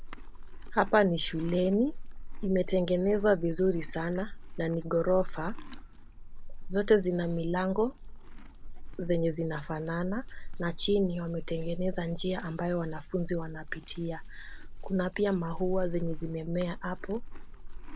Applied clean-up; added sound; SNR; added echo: none; Livestock, farm animals, working animals; 6 dB; none.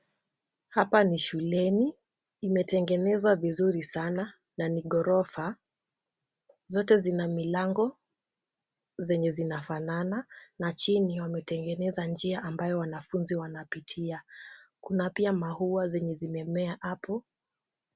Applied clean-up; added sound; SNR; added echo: none; none; none; none.